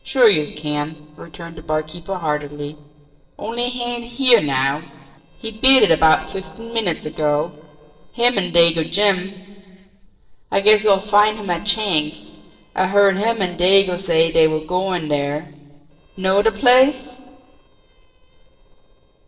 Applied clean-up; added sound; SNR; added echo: neural separator model SepFormer DNS4.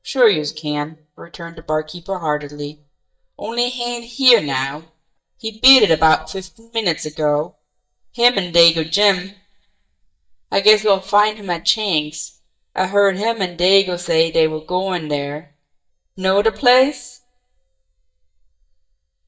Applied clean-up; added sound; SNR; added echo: neural mask model DeepFilterNet 3.